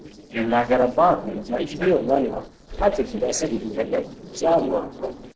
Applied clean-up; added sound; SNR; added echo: neural separator model SepFormer DNS4.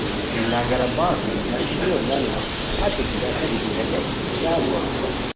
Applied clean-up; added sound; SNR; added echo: none; Bird; -2 dB; none.